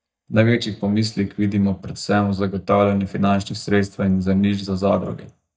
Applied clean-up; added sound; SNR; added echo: neural mask model DeepFilterNet 3.